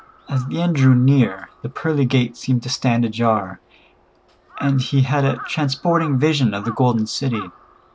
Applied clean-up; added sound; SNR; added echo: none; Crow; 20 dB; none.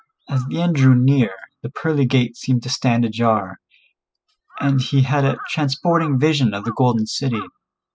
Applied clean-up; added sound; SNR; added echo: classical method spectral subtraction.